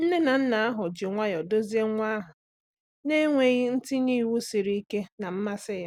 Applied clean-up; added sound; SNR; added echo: none; none; none; none.